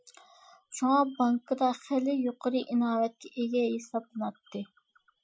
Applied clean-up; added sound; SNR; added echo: classical method Wiener filter.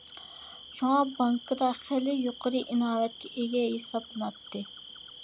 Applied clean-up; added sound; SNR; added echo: none; Cricket; 17 dB; none.